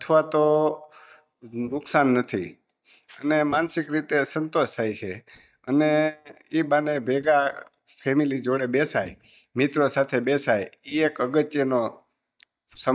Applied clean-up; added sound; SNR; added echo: neural mask model DeepFilterNet 3.